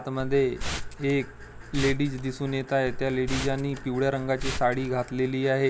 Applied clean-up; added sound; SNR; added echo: none; Liquid; 7 dB; none.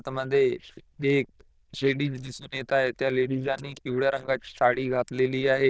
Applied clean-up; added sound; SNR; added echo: neural diffusion model UNIVERSE++.